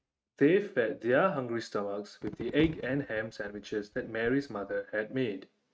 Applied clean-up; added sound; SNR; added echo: neural mask model RNNoise.